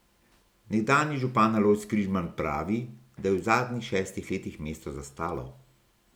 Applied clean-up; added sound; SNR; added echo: none; none; none; none.